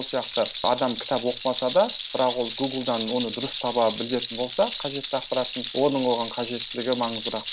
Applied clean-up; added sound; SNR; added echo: none; Rattle; 7 dB; none.